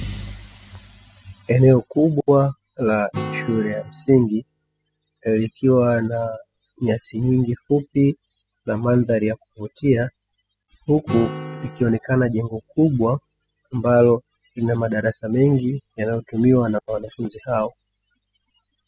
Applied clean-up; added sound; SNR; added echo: classical method spectral subtraction.